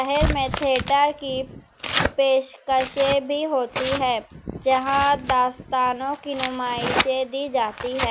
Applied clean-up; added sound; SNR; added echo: none; Tearing; 6 dB; none.